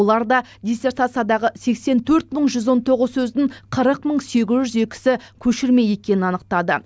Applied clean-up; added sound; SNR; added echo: none; none; none; none.